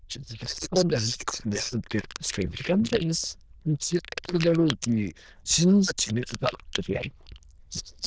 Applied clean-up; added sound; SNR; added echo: neural diffusion model UNIVERSE++.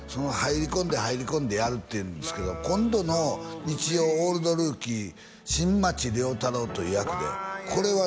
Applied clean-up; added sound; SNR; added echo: none; none; none; none.